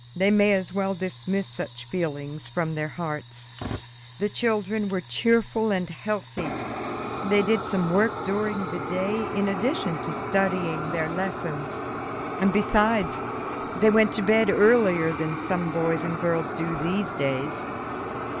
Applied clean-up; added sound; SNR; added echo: none; Fire; 7 dB; none.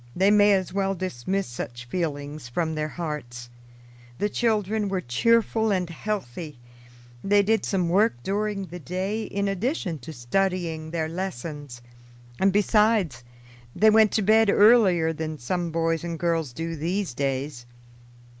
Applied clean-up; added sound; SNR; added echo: none; none; none; none.